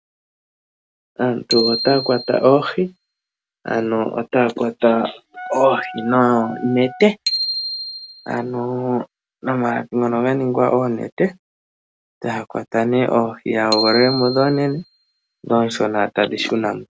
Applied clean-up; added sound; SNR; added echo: none; Wind instrument, woodwind instrument + Bicycle bell; 10 dB; none.